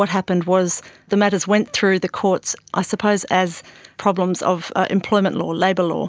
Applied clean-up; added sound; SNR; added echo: none; none; none; none.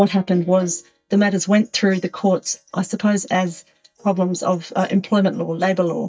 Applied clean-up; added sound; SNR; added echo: neural mask model DeepFilterNet 3.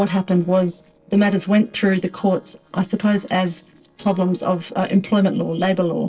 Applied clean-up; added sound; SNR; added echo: neural separator model SepFormer DNS4.